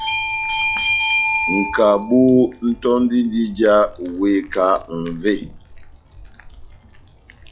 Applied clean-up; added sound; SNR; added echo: classical method log-MMSE.